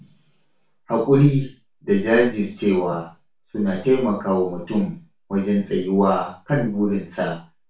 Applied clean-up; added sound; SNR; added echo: none; none; none; reverberation time 0.3 s.